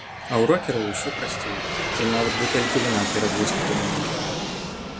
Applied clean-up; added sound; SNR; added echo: none; Aircraft; 0 dB; none.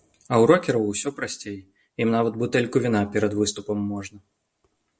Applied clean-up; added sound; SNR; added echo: none; none; none; none.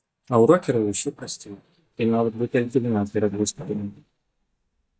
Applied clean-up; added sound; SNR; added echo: neural mask model DeepFilterNet 3.